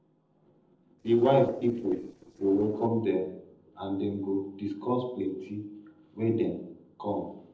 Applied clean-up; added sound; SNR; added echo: neural separator model SepFormer DNS4.